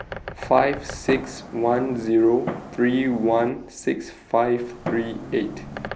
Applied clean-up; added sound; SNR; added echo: none; Bird + Fireworks; 13 dB; none.